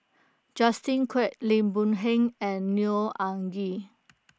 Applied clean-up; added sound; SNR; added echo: none; none; none; none.